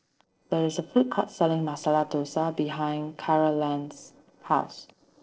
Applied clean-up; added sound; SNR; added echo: neural separator model SepFormer DNS4.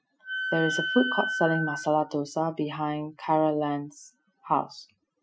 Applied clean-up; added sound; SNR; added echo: classical method Wiener filter.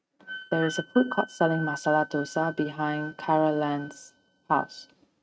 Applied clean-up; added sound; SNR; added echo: neural mask model RNNoise.